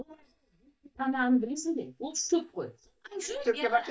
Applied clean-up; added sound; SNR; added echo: neural mask model DeepFilterNet 3.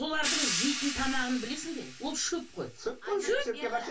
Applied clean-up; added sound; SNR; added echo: none; Hi-hat; 5 dB; reverberation time 0.1 s.